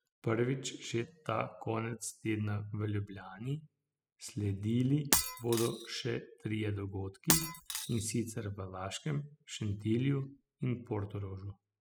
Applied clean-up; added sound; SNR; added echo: classical method spectral subtraction.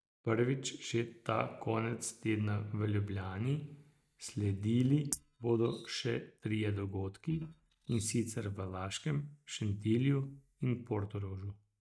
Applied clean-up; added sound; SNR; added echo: neural mask model DeepFilterNet 3.